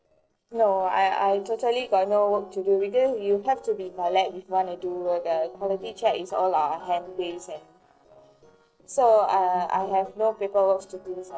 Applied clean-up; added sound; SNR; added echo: neural separator model SepFormer DNS4.